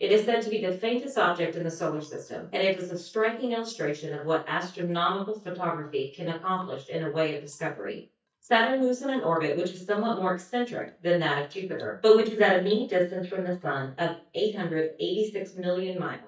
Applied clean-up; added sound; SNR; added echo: neural mask model DeepFilterNet 3.